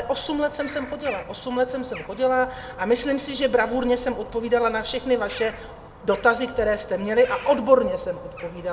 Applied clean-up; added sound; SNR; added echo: none; Bird vocalization, bird call, bird song; 18 dB; reverberation time 0.3 s.